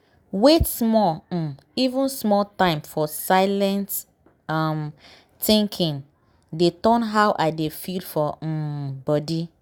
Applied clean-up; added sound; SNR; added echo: none; none; none; none.